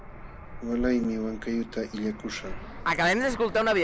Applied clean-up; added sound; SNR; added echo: none; Fixed-wing aircraft, airplane; -3 dB; none.